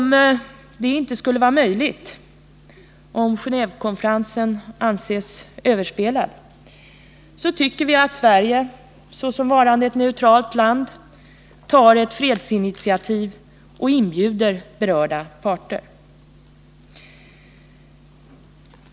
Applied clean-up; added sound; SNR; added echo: none; none; none; none.